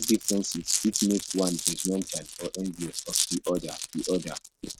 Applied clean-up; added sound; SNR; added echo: neural mask model RNNoise.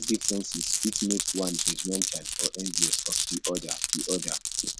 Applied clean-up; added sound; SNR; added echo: none; Glass; -4 dB; none.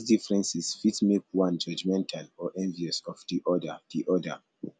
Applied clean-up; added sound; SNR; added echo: none; none; none; none.